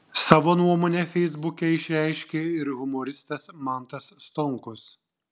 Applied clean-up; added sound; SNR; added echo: none; none; none; none.